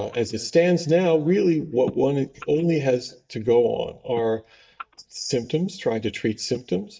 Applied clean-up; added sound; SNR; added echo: neural mask model DeepFilterNet 3.